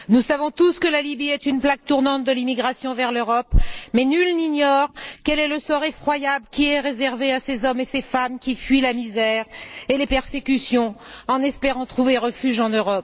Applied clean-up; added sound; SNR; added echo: neural mask model Resemble Enhance denoiser.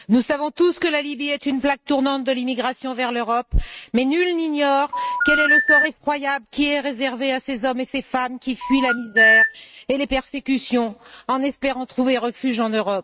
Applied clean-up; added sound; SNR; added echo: neural mask model RNNoise.